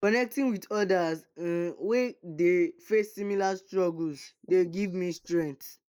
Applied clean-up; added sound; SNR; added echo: neural mask model Resemble Enhance denoiser.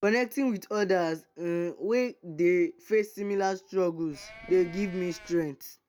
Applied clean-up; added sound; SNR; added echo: none; Livestock, farm animals, working animals; 19 dB; none.